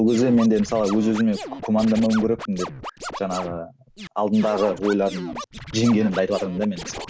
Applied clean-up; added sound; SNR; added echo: none; Scratching (performance technique); 13 dB; none.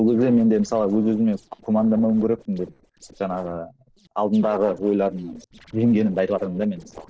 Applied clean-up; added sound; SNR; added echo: neural separator model SepFormer DNS4.